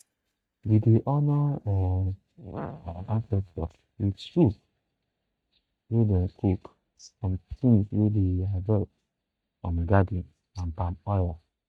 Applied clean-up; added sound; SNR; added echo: neural mask model DeepFilterNet 3.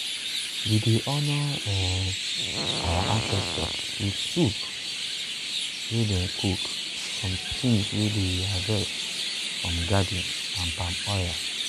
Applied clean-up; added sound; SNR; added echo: none; Chirp, tweet; 2 dB; none.